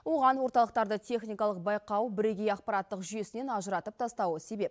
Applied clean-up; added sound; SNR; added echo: none; none; none; none.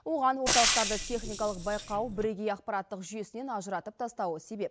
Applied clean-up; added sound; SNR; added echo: none; Frying (food); -1 dB; none.